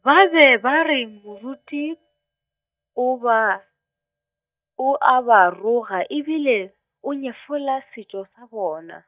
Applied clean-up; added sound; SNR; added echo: neural mask model DeepFilterNet 3.